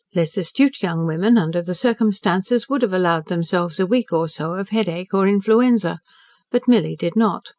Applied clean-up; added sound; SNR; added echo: none; none; none; none.